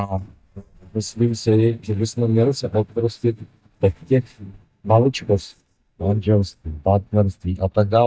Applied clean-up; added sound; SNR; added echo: neural mask model DeepFilterNet 3.